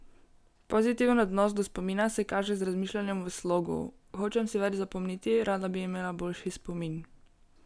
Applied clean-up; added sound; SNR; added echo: none; none; none; none.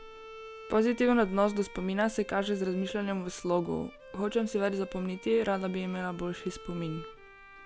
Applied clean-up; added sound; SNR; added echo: none; Bowed string instrument; 17 dB; none.